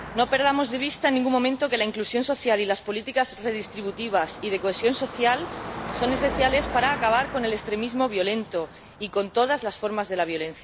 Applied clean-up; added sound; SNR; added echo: none; Car passing by / Traffic noise, roadway noise / Engine; 12 dB; none.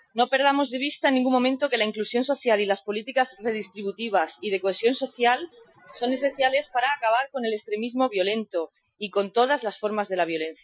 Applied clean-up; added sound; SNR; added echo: classical method Wiener filter.